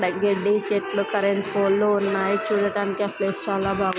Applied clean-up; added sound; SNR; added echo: none; none; none; none.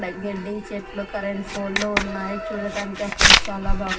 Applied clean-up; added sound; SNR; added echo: none; Writing; -5 dB; reverberation time 0.4 s.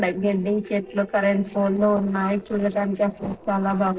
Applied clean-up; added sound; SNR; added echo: neural separator model SepFormer DNS4.